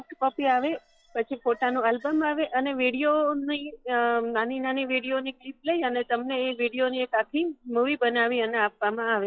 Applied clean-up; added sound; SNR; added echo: classical method log-MMSE.